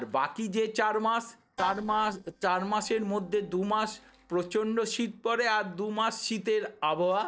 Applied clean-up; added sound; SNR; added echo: neural separator model SepFormer DNS4.